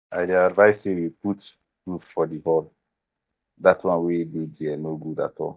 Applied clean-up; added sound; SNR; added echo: neural mask model DeepFilterNet 3.